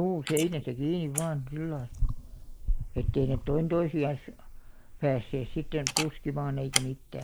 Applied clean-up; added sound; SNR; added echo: neural mask model Resemble Enhance denoiser.